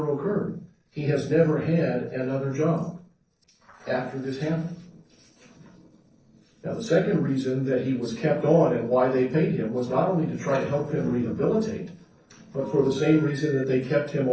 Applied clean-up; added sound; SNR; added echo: neural separator model SepFormer DNS4.